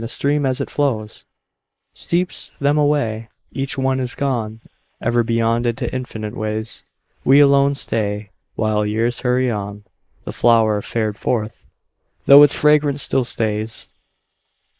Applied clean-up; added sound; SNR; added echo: neural mask model Resemble Enhance denoiser.